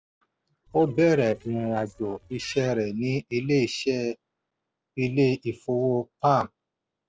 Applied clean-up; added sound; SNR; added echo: neural separator model SepFormer DNS4.